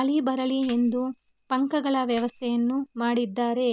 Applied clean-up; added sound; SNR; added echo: none; Tambourine; 8 dB; none.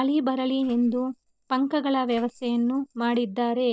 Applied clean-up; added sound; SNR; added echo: neural separator model SepFormer DNS4.